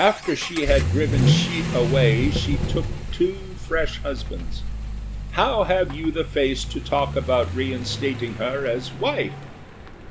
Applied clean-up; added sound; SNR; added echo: none; Accelerating, revving, vroom / Vehicle; 1 dB; none.